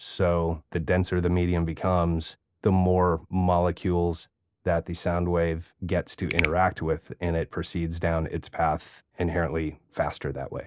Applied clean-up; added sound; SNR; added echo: none; Finger snapping; 8 dB; none.